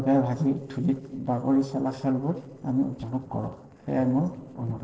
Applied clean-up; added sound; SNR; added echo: neural separator model SepFormer DNS4.